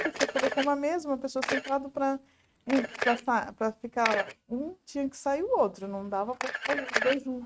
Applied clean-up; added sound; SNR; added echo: neural mask model RNNoise.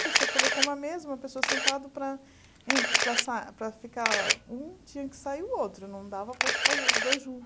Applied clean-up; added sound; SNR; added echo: none; Camera; -5 dB; none.